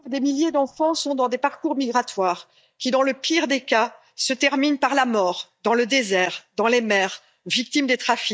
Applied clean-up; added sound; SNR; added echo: neural mask model DeepFilterNet 3.